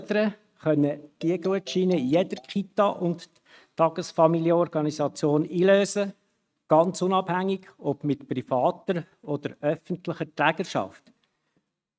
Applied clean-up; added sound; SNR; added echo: neural mask model RNNoise.